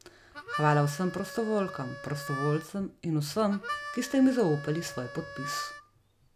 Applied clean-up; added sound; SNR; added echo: none; Harmonica; 11 dB; none.